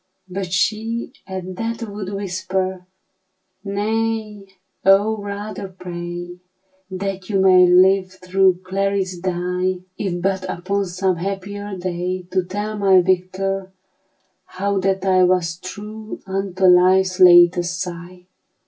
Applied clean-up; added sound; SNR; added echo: none; none; none; reverberation time 0.1 s.